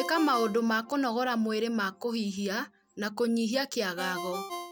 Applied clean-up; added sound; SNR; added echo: none; Ringtone; 13 dB; none.